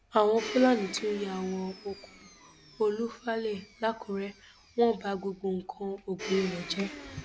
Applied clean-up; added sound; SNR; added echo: none; Domestic sounds, home sounds; 14 dB; none.